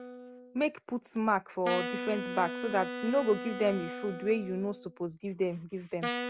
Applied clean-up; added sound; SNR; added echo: none; Wind instrument, woodwind instrument; 7 dB; none.